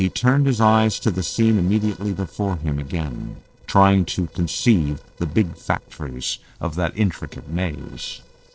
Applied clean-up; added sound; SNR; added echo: neural separator model SepFormer DNS4.